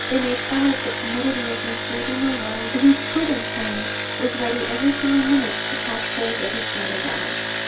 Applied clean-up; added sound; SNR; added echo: none; Engine; 0 dB; reverberation time 0.2 s.